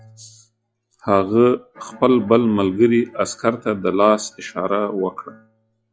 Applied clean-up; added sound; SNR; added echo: classical method log-MMSE.